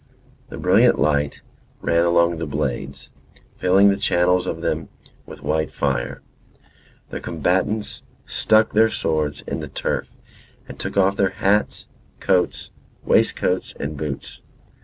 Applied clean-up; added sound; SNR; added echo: none; none; none; none.